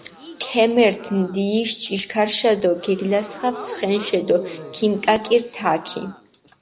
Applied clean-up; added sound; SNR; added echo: none; Crowd / Gasp; 17 dB; none.